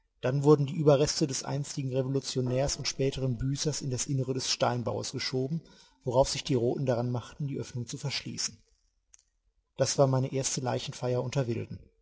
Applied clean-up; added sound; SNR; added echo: none; Gong; 18 dB; none.